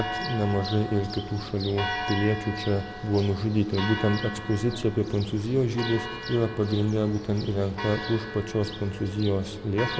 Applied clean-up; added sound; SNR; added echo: none; Church bell; 9 dB; none.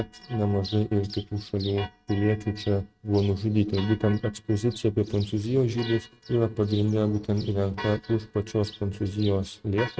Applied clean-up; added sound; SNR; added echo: neural mask model RNNoise.